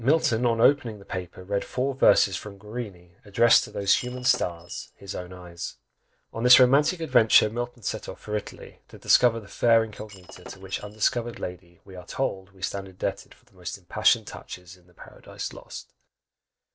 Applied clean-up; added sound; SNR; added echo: neural separator model SepFormer DNS4.